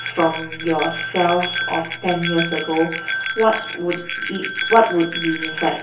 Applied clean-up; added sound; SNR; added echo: none; Bell; 6 dB; reverberation time 0.7 s.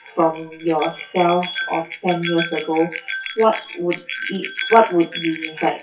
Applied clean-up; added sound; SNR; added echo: classical method WPE with log-MMSE.